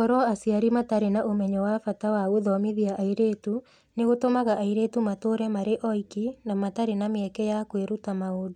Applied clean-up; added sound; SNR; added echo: none; none; none; none.